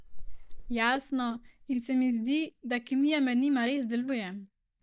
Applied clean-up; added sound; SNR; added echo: neural mask model DeepFilterNet 3.